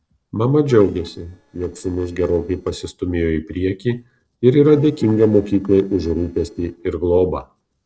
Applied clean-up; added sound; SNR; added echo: neural separator model SepFormer DNS4.